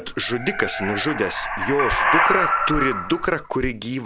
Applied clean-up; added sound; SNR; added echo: none; Animal; -1 dB; none.